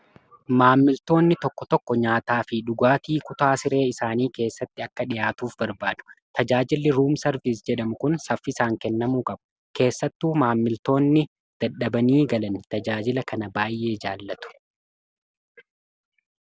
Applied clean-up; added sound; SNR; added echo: none; none; none; none.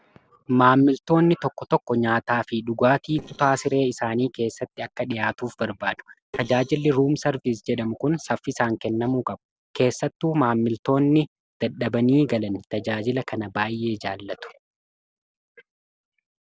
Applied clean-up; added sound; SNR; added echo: neural separator model SepFormer DNS4.